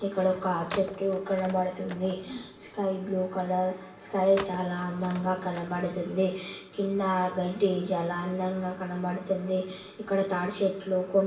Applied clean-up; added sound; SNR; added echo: none; Telephone; 16 dB; reverberation time 0.8 s.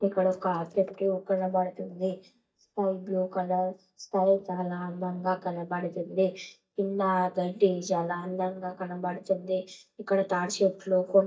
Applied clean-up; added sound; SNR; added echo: neural mask model DeepFilterNet 3.